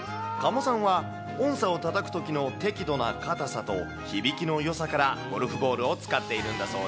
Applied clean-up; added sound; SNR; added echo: none; none; none; none.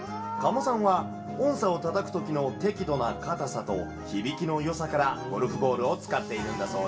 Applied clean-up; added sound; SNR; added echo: none; none; none; reverberation time 0.2 s.